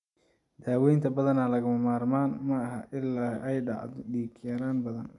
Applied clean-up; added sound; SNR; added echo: none; none; none; none.